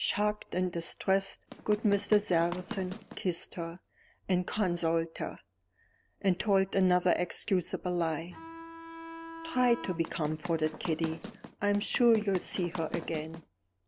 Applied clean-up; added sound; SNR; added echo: none; Bowed string instrument + Run; 12 dB; none.